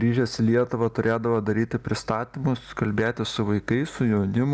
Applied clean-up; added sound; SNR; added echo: none; none; none; none.